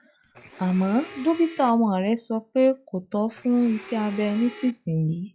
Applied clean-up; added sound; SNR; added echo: classical method log-MMSE.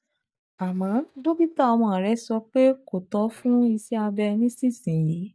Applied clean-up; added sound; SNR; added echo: neural mask model DeepFilterNet 3.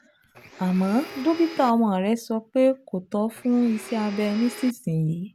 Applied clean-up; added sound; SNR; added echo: none; Domestic sounds, home sounds; 16 dB; none.